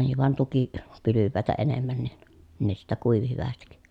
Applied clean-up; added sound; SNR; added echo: none; none; none; none.